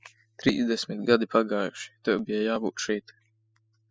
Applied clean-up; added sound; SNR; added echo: classical method spectral subtraction.